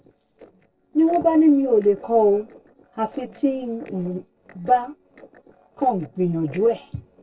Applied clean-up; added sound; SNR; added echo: neural separator model SepFormer DNS4.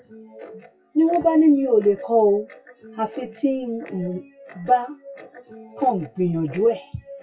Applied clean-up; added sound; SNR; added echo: classical method WPE with log-MMSE.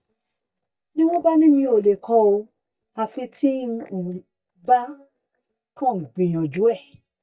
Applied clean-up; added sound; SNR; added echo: neural mask model DeepFilterNet 3.